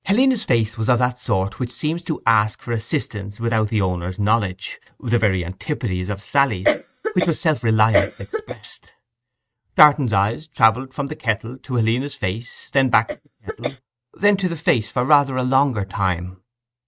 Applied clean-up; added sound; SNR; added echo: neural mask model RNNoise.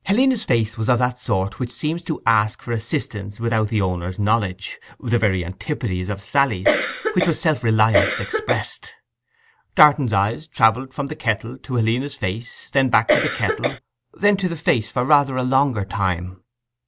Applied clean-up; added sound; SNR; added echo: none; Cough; 0 dB; none.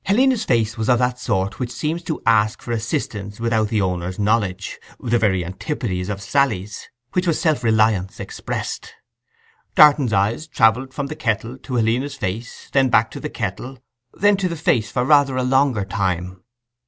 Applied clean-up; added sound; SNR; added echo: none; none; none; none.